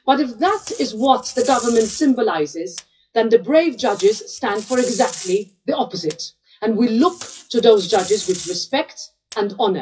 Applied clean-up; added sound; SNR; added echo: classical method WPE with log-MMSE.